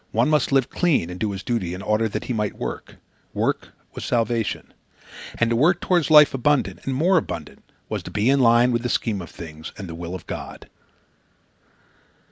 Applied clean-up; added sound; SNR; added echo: none; none; none; none.